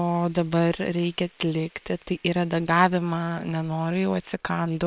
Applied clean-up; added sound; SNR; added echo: neural separator model SepFormer WHAM!.